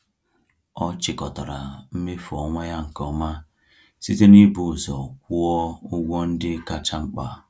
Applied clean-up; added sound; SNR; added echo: none; none; none; none.